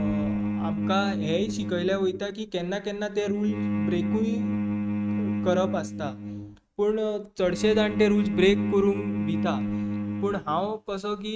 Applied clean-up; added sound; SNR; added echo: neural mask model RNNoise.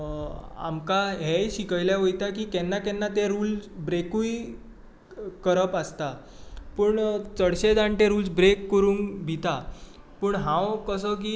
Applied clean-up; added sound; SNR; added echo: none; none; none; none.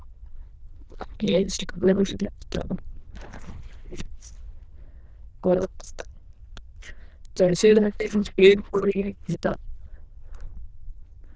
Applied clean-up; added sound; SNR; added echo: neural diffusion model UNIVERSE++.